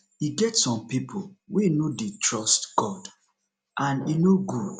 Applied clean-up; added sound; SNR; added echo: none; none; none; none.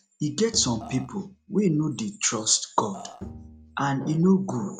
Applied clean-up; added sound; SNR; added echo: none; Burping, eructation + Bowed string instrument; 18 dB; none.